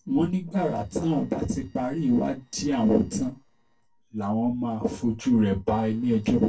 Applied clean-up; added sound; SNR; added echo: neural separator model SepFormer DNS4.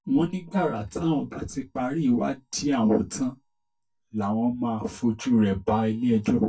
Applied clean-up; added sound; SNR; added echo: neural mask model DeepFilterNet 3.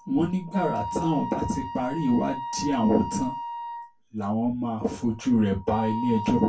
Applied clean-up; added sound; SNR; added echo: none; Wind instrument, woodwind instrument; 9 dB; reverberation time 0.2 s.